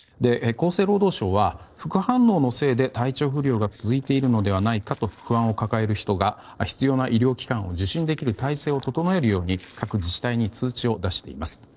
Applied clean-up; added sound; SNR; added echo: neural separator model SepFormer DNS4.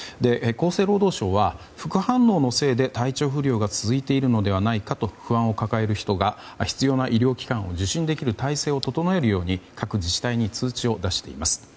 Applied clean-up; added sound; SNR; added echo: none; none; none; none.